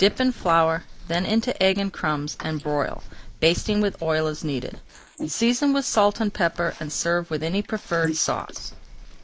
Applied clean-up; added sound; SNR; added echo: neural mask model Resemble Enhance denoiser.